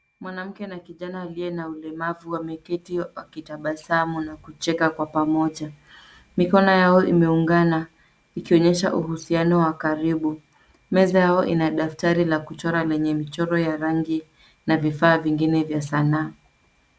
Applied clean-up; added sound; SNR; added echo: none; none; none; none.